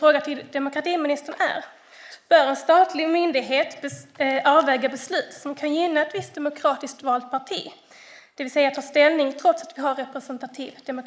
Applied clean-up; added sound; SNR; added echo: neural mask model Resemble Enhance denoiser.